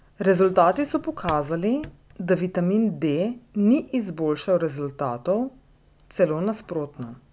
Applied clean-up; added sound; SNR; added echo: none; Drawer open or close; 20 dB; none.